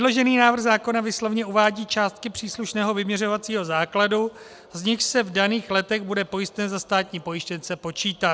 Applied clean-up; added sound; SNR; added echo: none; none; none; none.